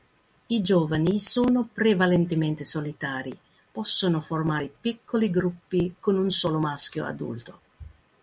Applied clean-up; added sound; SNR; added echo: none; none; none; none.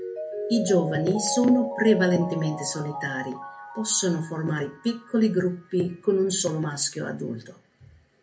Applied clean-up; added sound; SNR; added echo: none; Mallet percussion; 11 dB; reverberation time 0.3 s.